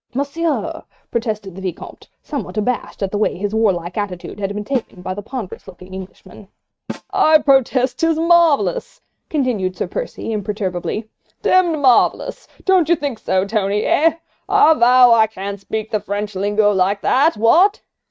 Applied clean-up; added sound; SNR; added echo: neural mask model RNNoise.